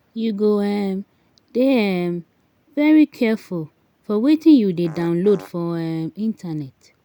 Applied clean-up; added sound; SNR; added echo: none; Fart; 19 dB; none.